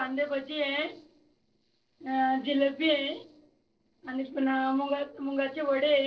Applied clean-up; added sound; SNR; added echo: neural separator model SepFormer DNS4.